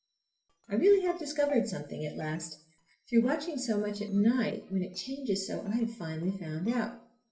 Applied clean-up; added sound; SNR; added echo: neural separator model SepFormer DNS4.